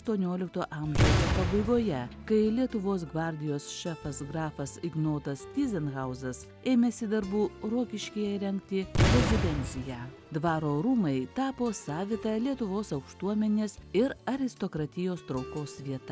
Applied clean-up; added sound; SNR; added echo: none; Boom; -2 dB; none.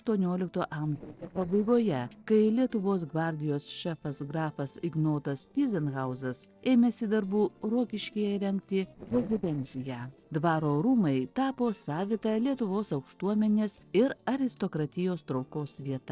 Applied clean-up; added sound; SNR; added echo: neural separator model SepFormer DNS4.